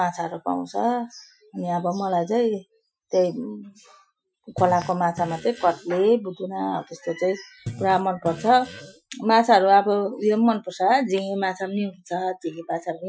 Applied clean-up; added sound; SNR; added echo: classical method Wiener filter.